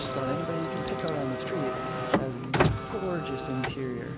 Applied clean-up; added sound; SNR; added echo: none; Car; -3 dB; none.